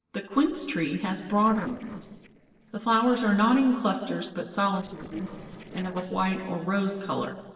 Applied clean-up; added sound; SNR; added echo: neural separator model SepFormer DNS4.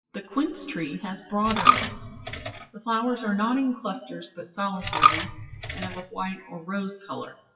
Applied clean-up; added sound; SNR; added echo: classical method WPE with log-MMSE.